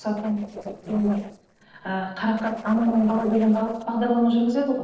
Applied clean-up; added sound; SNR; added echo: neural separator model SepFormer DNS4.